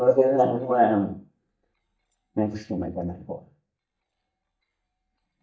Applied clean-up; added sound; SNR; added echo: neural mask model DeepFilterNet 3.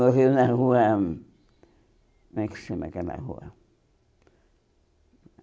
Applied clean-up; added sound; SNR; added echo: none; none; none; none.